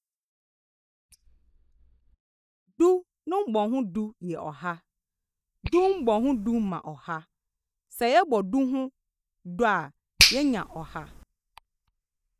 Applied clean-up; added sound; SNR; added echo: neural mask model DeepFilterNet 3.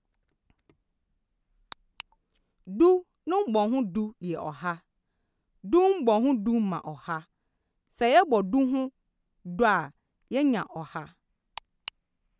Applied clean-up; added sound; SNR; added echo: none; none; none; none.